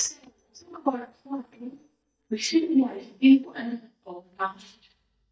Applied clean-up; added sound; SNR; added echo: neural mask model DeepFilterNet 3.